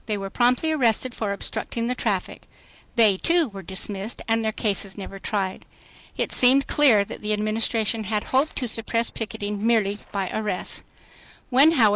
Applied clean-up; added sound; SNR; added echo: neural mask model Resemble Enhance denoiser.